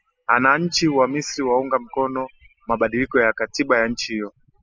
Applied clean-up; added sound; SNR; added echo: classical method spectral subtraction.